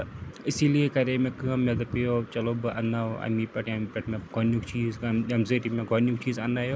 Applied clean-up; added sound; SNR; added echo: none; none; none; none.